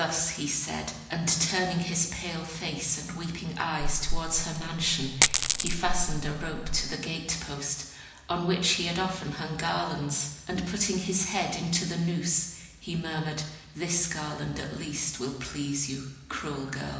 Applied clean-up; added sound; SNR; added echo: none; Coin (dropping); -3 dB; reverberation time 1.0 s.